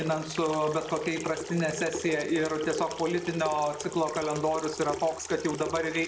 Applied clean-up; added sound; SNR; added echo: none; Sink (filling or washing) / Water tap, faucet; 10 dB; none.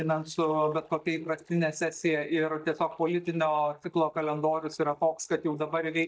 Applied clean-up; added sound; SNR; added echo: neural mask model DeepFilterNet 3.